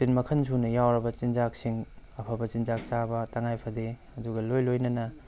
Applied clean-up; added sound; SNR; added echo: none; none; none; none.